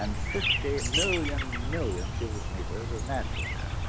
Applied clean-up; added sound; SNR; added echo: none; Chirp, tweet; -5 dB; none.